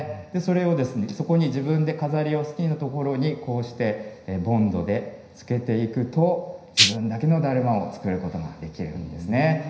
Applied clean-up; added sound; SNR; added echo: none; Rattle (instrument); -5 dB; reverberation time 0.9 s.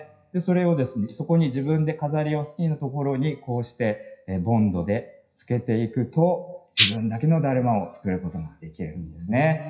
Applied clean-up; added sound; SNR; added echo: classical method WPE with log-MMSE.